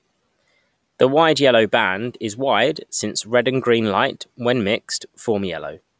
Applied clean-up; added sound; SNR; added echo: none; none; none; none.